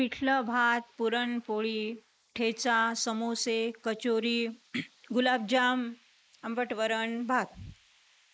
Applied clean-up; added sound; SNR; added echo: neural mask model Resemble Enhance denoiser.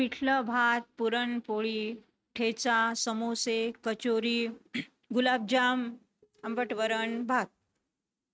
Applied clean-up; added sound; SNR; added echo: neural mask model RNNoise.